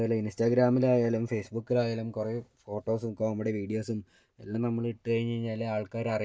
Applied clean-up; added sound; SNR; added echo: none; none; none; none.